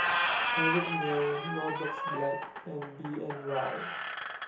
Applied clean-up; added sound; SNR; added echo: none; Squeak; -2 dB; reverberation time 0.6 s.